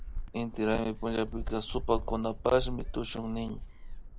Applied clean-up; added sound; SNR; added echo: none; Gull, seagull; 5 dB; none.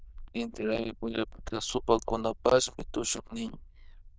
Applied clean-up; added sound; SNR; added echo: neural diffusion model UNIVERSE++.